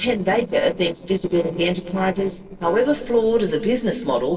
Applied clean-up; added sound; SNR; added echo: neural separator model SepFormer DNS4.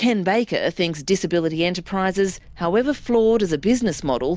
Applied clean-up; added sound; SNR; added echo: none; none; none; none.